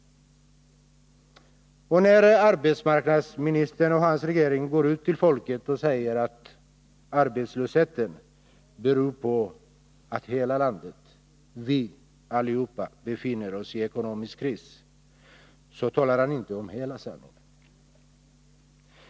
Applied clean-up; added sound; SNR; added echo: none; none; none; none.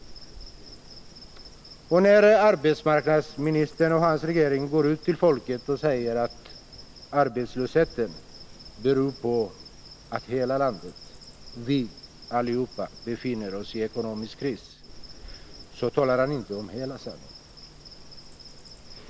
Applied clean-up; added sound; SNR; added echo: none; Insect; 19 dB; none.